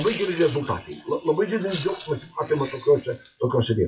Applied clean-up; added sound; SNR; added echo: classical method WPE with log-MMSE.